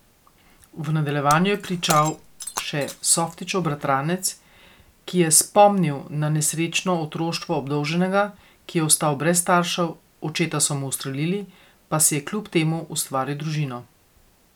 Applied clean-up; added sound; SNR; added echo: none; Shatter; 13 dB; none.